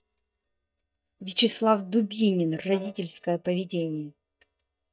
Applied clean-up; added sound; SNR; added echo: neural mask model DeepFilterNet 3.